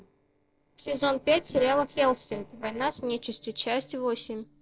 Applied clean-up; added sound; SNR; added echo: neural separator model SepFormer DNS4.